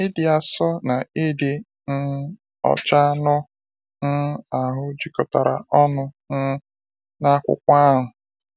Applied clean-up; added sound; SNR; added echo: none; none; none; none.